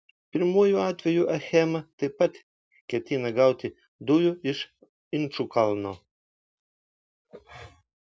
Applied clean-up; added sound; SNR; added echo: none; none; none; none.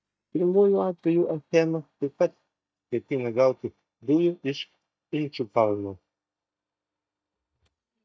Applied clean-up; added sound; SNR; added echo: neural mask model DeepFilterNet 3.